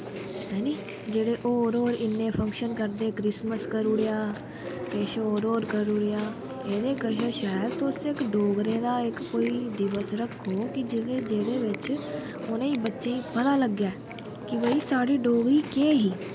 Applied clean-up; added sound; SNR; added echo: none; Chewing, mastication; 9 dB; none.